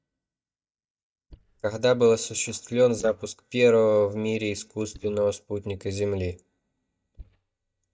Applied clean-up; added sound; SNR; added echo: neural mask model DeepFilterNet 3.